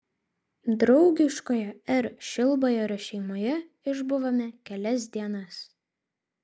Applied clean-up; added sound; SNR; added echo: none; none; none; none.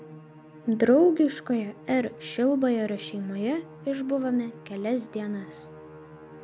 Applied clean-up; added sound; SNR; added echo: none; Musical instrument; 19 dB; none.